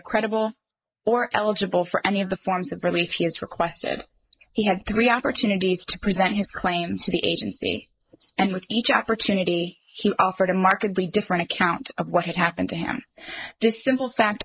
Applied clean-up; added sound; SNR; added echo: neural mask model Resemble Enhance denoiser.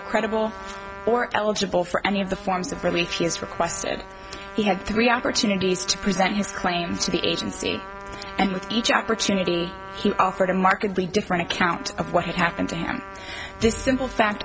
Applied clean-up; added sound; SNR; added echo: none; Trumpet; 14 dB; none.